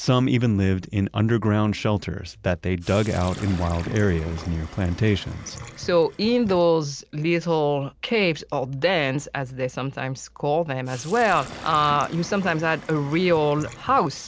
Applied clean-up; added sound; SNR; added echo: none; Sink (filling or washing); 19 dB; none.